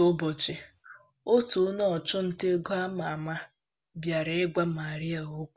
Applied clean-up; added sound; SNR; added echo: none; none; none; none.